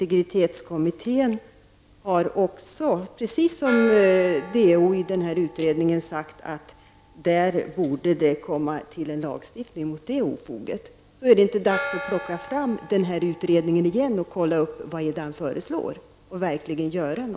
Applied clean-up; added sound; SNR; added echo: none; Gong; 17 dB; none.